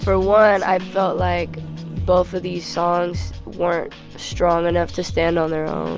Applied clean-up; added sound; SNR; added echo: none; none; none; none.